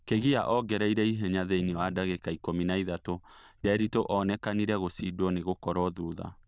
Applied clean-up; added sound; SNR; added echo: neural diffusion model UNIVERSE++.